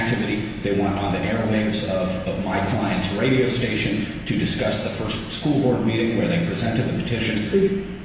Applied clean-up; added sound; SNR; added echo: none; none; none; reverberation time 1.1 s.